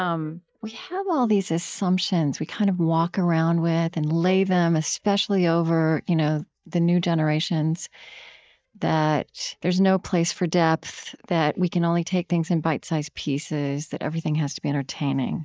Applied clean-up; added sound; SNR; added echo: neural mask model DeepFilterNet 3.